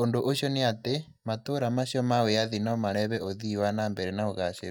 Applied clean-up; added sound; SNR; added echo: neural mask model DeepFilterNet 3.